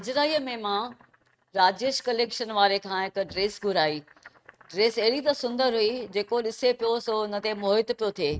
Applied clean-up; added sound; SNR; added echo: neural mask model RNNoise.